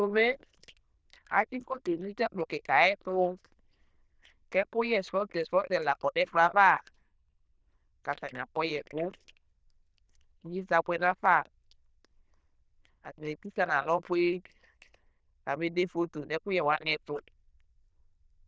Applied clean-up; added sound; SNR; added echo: neural diffusion model UNIVERSE++.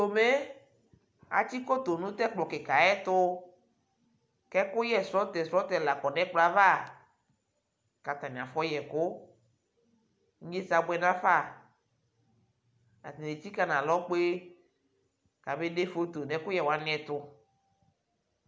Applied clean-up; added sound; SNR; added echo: none; none; none; none.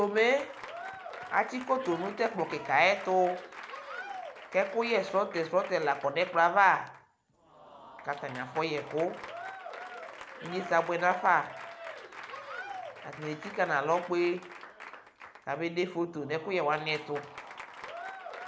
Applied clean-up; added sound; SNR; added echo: none; Applause / Crowd; 13 dB; none.